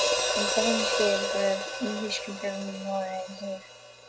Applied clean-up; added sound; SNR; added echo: none; Hi-hat; -1 dB; none.